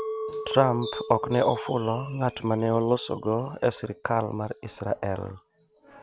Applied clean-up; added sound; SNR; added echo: none; Chink, clink; 12 dB; none.